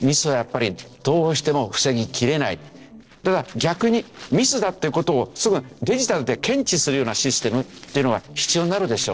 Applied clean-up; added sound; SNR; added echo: neural separator model SepFormer DNS4.